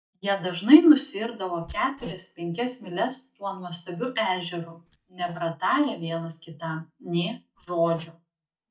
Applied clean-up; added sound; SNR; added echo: neural mask model DeepFilterNet 3.